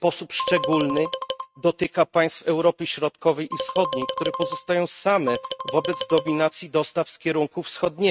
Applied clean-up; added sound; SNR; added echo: neural mask model RNNoise.